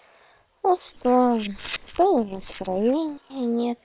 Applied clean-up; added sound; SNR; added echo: neural separator model SepFormer WHAM!.